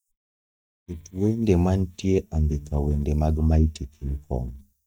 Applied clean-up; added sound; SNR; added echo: neural mask model DeepFilterNet 3.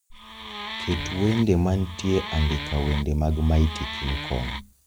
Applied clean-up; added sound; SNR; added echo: none; Wood; 10 dB; none.